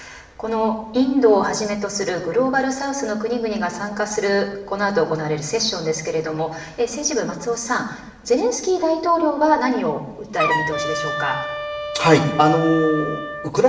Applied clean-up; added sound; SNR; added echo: none; Wind instrument, woodwind instrument; 6 dB; reverberation time 0.8 s.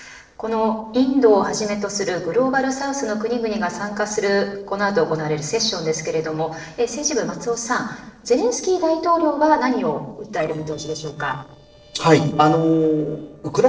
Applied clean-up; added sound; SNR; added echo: neural separator model SepFormer DNS4.